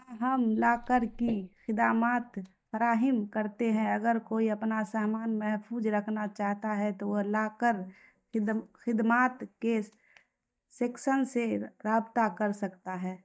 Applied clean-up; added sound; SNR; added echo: neural mask model DeepFilterNet 3.